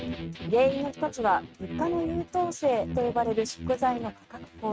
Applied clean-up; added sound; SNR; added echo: neural mask model RNNoise.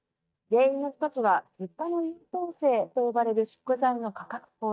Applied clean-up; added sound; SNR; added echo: neural mask model DeepFilterNet 3.